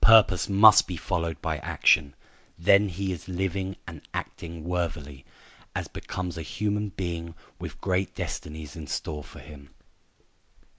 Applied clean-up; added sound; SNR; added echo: none; none; none; none.